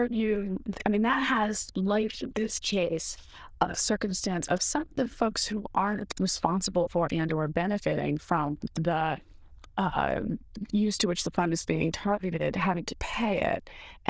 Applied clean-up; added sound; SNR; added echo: neural diffusion model UNIVERSE++.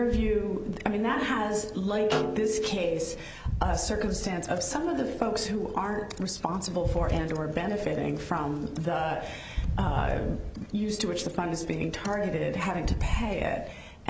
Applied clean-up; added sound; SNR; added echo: none; Snare drum; 9 dB; none.